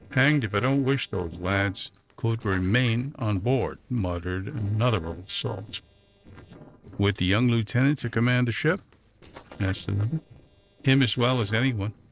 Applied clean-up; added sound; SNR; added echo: neural separator model SepFormer DNS4.